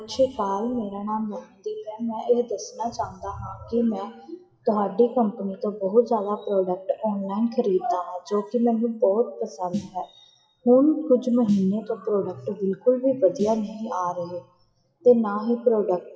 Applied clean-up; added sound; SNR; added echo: classical method WPE with log-MMSE.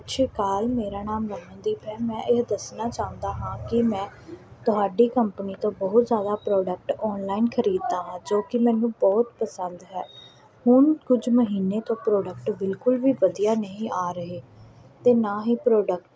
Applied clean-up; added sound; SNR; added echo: none; none; none; none.